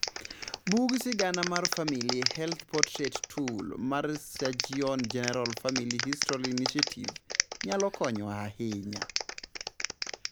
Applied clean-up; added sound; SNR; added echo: none; Clapping; 3 dB; none.